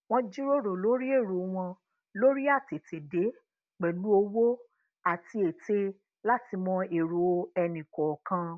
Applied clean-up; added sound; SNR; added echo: none; none; none; none.